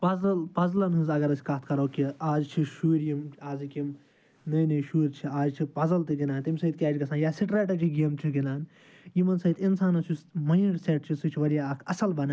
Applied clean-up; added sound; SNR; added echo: none; none; none; none.